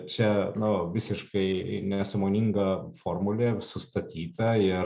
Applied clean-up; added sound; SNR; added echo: neural separator model SepFormer DNS4.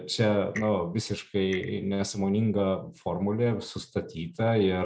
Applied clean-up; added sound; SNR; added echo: neural mask model RNNoise.